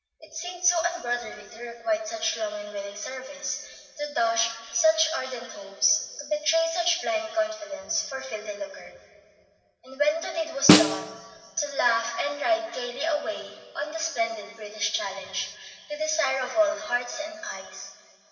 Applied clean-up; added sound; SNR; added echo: none; Snare drum; -4 dB; reverberation time 2.6 s.